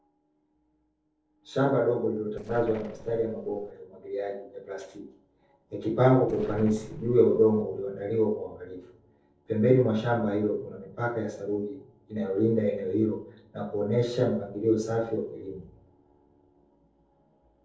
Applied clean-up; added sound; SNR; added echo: neural separator model SepFormer DNS4.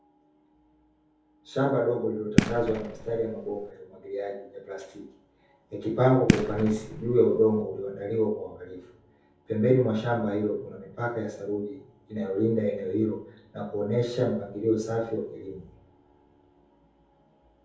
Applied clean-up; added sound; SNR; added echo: none; Fireworks; 1 dB; reverberation time 0.6 s.